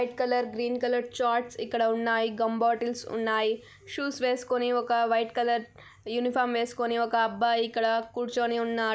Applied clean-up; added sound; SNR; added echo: none; none; none; none.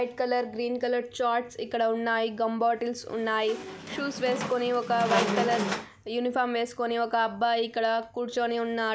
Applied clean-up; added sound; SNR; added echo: none; Squeak; 5 dB; none.